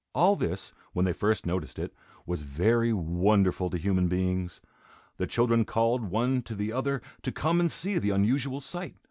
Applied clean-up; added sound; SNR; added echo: none; none; none; none.